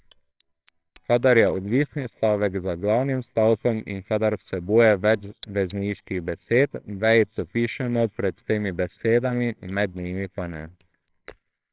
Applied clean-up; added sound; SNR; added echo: neural separator model SepFormer WHAMR!.